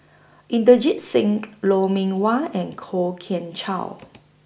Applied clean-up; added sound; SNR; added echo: none; none; none; none.